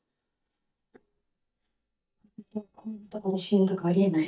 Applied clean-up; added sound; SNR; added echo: neural mask model DeepFilterNet 3.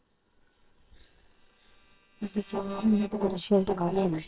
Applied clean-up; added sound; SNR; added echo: neural separator model SepFormer WHAMR!.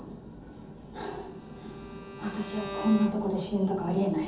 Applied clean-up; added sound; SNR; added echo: none; Bowed string instrument; 13 dB; reverberation time 0.5 s.